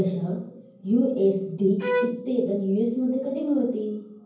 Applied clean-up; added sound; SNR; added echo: none; Bowed string instrument; 7 dB; reverberation time 0.9 s.